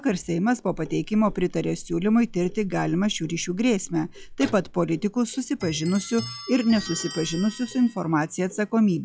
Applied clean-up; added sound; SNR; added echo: classical method log-MMSE.